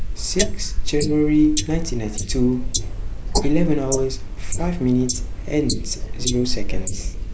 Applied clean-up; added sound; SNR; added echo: neural mask model Resemble Enhance denoiser.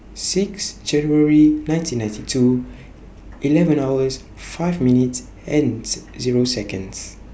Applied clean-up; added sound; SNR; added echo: none; none; none; none.